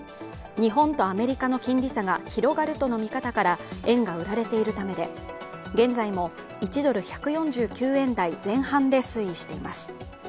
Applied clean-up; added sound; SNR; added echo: none; none; none; none.